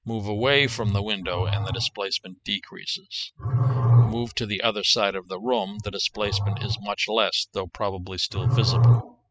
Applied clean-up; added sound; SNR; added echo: classical method spectral subtraction.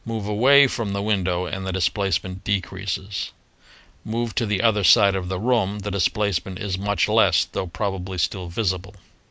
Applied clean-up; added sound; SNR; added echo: none; none; none; none.